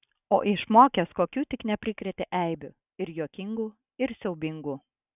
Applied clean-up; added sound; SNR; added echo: none; none; none; none.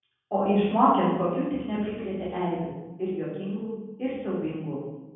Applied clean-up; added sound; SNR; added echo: none; none; none; reverberation time 1.3 s.